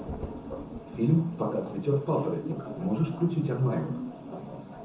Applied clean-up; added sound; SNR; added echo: none; Thunder; 16 dB; reverberation time 0.7 s.